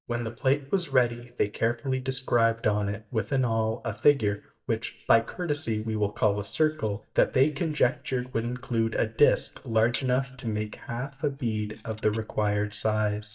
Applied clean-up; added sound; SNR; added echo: neural mask model DeepFilterNet 3.